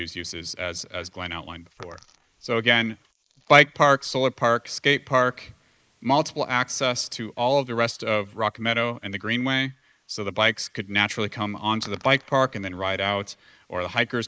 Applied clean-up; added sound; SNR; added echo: neural mask model Resemble Enhance denoiser.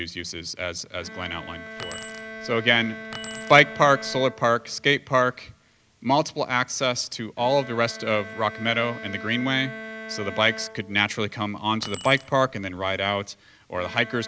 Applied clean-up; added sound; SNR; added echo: none; Bowed string instrument + Keys jangling; 15 dB; none.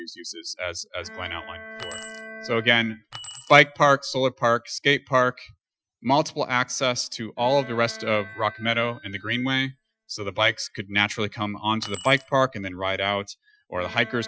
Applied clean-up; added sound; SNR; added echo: classical method Wiener filter.